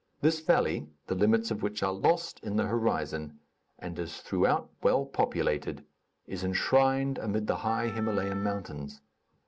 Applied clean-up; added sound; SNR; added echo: none; Wind instrument, woodwind instrument; 16 dB; none.